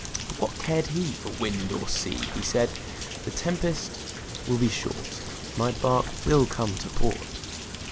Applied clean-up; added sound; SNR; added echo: none; Rain; 7 dB; none.